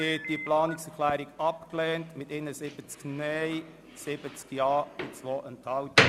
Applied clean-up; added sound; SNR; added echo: none; Slam; 3 dB; none.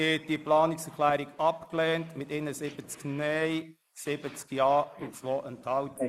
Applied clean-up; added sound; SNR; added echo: neural mask model Resemble Enhance denoiser.